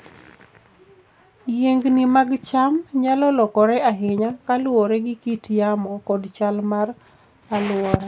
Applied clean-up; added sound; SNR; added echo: none; none; none; none.